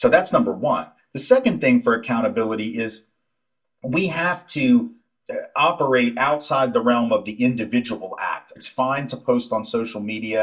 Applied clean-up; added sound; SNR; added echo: none; none; none; reverberation time 0.2 s.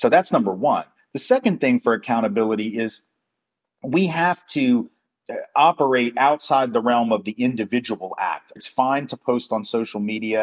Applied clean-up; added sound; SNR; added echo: none; none; none; none.